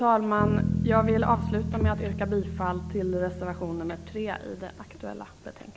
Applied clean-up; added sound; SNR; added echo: none; Bass guitar; 3 dB; none.